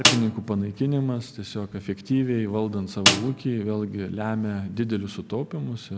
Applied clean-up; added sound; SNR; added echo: none; Snare drum; 0 dB; none.